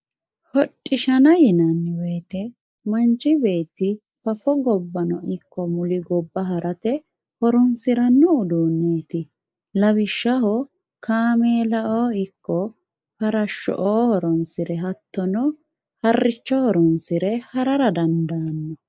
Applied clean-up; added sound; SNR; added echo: neural mask model Resemble Enhance denoiser.